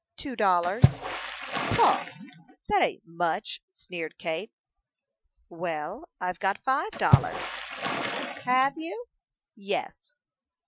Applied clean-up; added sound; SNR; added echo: classical method Wiener filter.